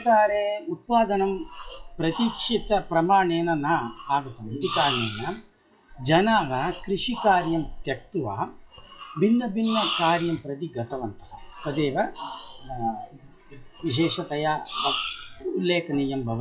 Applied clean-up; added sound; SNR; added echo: classical method WPE with log-MMSE.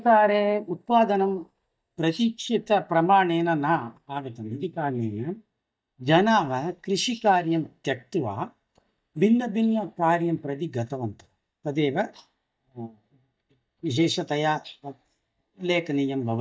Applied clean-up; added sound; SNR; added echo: neural mask model DeepFilterNet 3.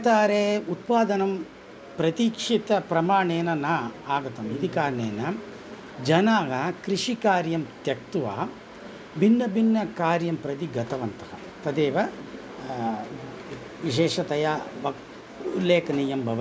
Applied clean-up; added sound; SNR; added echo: none; none; none; none.